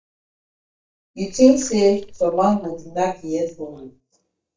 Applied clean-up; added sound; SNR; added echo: neural mask model DeepFilterNet 3.